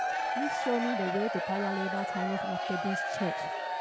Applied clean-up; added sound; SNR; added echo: none; Crowd / Cheering; -2 dB; none.